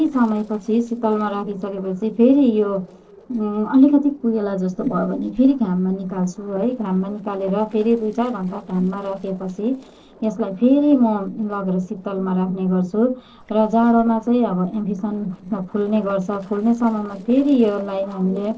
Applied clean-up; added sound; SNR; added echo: neural separator model SepFormer DNS4.